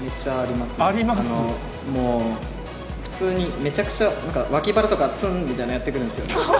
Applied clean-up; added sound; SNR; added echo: none; none; none; none.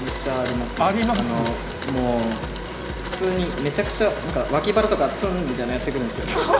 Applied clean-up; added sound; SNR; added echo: none; Domestic sounds, home sounds; 11 dB; none.